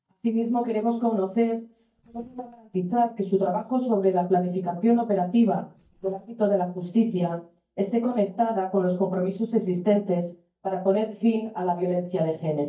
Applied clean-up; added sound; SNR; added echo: neural mask model DeepFilterNet 3.